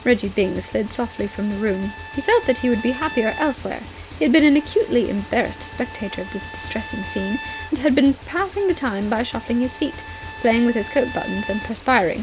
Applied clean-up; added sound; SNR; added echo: none; Trumpet + Motorcycle / Engine; 13 dB; none.